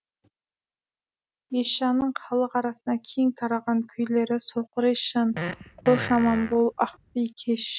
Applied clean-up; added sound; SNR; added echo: none; Fart; 9 dB; none.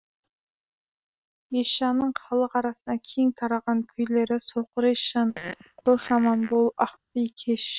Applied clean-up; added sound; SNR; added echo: neural separator model SepFormer WHAM!.